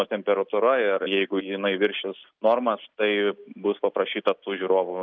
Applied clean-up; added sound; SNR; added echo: none; none; none; none.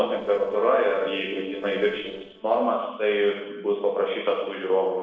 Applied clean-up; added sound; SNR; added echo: neural separator model SepFormer DNS4.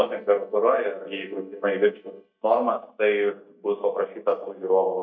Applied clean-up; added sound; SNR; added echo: neural mask model DeepFilterNet 3.